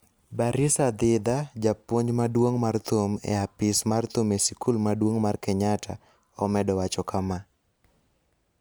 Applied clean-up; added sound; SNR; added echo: none; none; none; none.